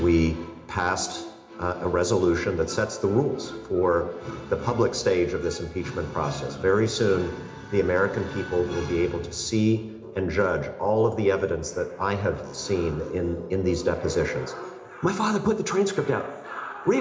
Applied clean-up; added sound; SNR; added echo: none; none; none; reverberation time 0.8 s.